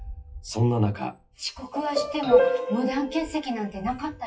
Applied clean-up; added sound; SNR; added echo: classical method WPE with log-MMSE.